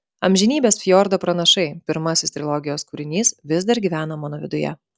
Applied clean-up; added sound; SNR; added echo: none; none; none; none.